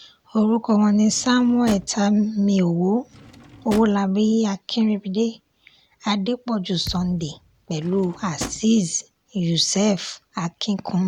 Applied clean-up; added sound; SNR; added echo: none; Thump, thud + Drawer open or close; 16 dB; none.